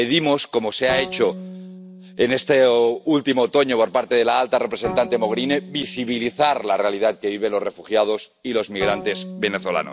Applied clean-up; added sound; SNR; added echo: none; Bowed string instrument; 16 dB; none.